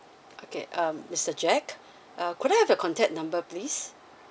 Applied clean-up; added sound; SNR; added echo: none; none; none; none.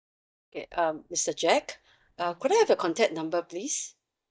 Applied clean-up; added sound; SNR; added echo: neural mask model DeepFilterNet 3.